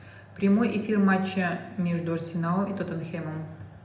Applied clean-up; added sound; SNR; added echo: none; none; none; reverberation time 0.8 s.